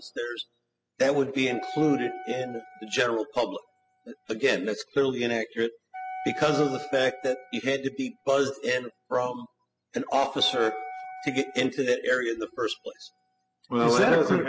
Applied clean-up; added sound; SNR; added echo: classical method spectral subtraction.